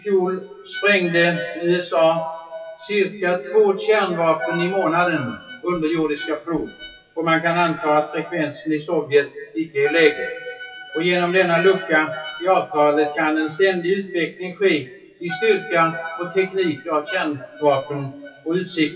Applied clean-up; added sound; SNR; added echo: classical method WPE with log-MMSE.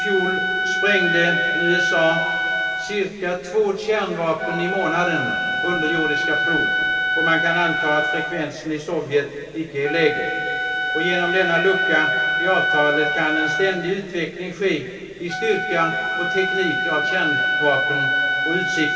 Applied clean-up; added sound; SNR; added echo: none; Wind instrument, woodwind instrument; 0 dB; reverberation time 2.6 s.